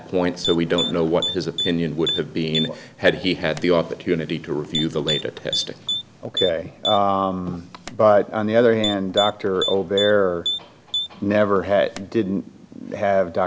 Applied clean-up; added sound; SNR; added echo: none; Typing; 8 dB; none.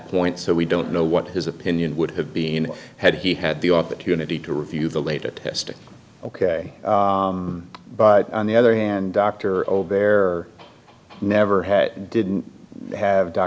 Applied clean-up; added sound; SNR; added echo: none; none; none; none.